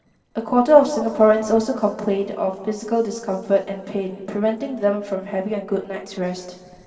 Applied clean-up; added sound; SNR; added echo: neural separator model SepFormer DNS4.